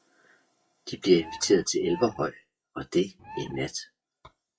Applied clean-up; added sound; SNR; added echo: classical method WPE with log-MMSE.